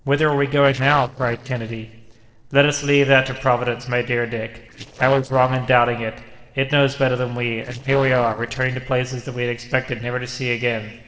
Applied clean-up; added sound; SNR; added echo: neural separator model SepFormer DNS4.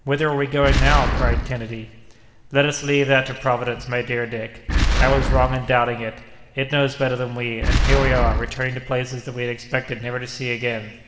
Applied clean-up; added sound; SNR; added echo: none; Boom; 1 dB; reverberation time 1.5 s.